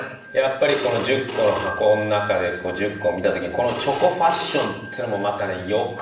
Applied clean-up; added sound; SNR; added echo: none; Telephone; 7 dB; reverberation time 0.7 s.